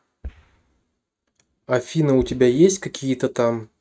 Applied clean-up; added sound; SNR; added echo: neural mask model RNNoise.